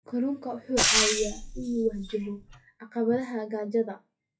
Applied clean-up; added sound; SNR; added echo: classical method WPE with log-MMSE.